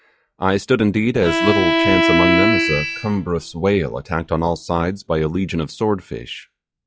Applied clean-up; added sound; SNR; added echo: classical method log-MMSE.